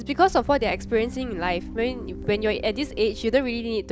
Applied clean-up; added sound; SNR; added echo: none; Piano + Gull, seagull / Wind; 12 dB; none.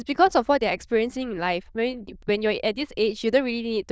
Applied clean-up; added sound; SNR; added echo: neural diffusion model UNIVERSE++.